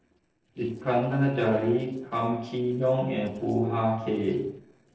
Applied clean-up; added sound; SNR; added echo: neural separator model SepFormer DNS4.